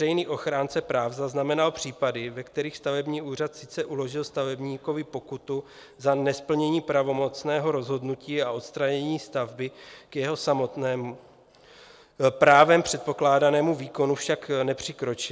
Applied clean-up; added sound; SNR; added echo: none; none; none; none.